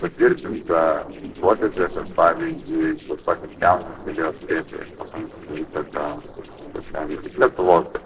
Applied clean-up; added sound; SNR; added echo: neural separator model SepFormer DNS4.